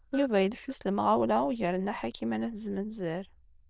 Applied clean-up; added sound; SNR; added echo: neural diffusion model UNIVERSE++.